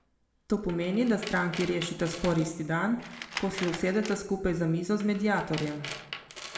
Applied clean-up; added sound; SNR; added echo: none; Tools; 13 dB; reverberation time 1.0 s.